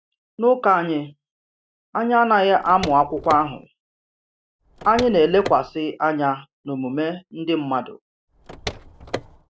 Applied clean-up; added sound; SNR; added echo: none; Car; 12 dB; none.